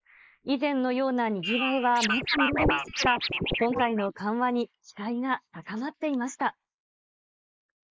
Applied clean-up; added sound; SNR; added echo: neural mask model Resemble Enhance denoiser.